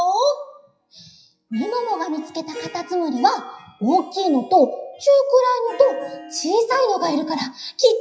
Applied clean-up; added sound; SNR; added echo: classical method WPE with log-MMSE.